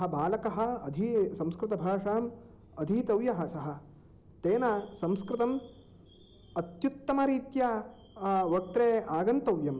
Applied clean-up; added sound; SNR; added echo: none; none; none; none.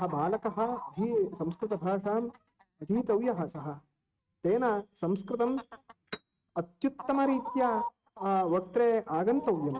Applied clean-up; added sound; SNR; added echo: neural mask model RNNoise.